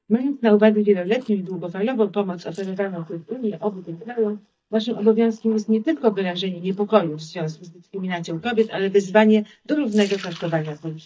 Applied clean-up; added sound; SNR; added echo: neural mask model DeepFilterNet 3.